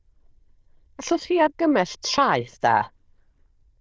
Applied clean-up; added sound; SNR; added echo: neural diffusion model UNIVERSE++.